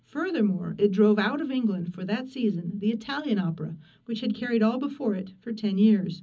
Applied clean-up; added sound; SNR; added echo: none; none; none; reverberation time 0.4 s.